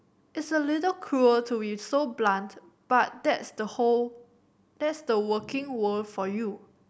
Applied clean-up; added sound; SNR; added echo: none; none; none; none.